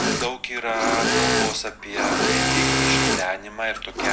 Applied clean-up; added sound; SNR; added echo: none; Engine / Mechanisms; -5 dB; none.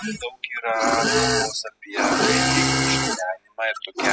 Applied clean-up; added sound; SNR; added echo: classical method spectral subtraction.